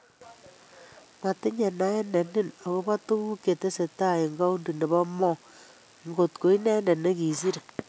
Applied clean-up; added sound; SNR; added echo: none; none; none; none.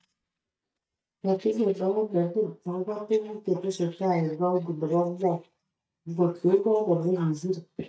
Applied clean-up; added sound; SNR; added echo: neural mask model DeepFilterNet 3.